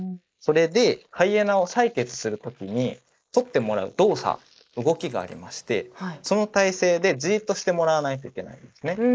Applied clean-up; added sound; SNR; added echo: neural mask model Resemble Enhance denoiser.